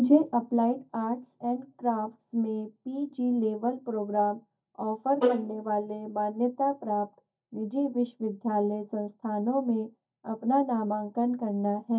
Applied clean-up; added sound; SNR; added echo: neural mask model DeepFilterNet 3.